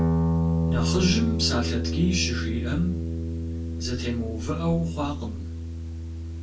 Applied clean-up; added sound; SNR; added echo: none; Guitar; -2 dB; reverberation time 0.1 s.